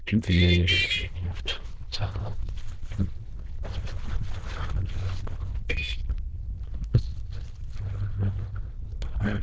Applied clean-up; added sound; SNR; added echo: neural diffusion model UNIVERSE++.